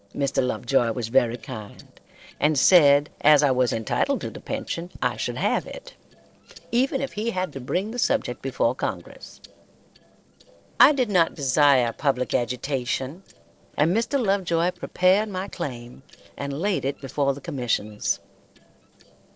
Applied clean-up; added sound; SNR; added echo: neural separator model SepFormer DNS4.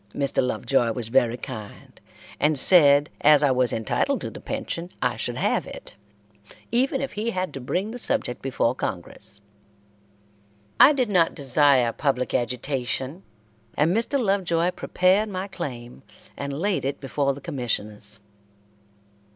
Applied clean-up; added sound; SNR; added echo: none; none; none; none.